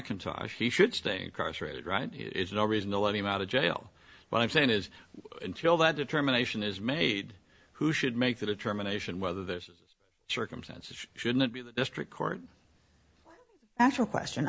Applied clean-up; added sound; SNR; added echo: none; none; none; none.